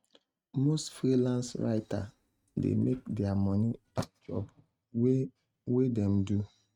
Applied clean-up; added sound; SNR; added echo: neural mask model RNNoise.